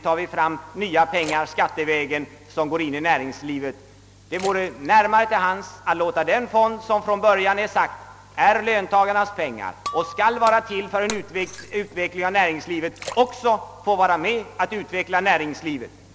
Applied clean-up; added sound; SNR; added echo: none; Splash, splatter + Shatter; 18 dB; none.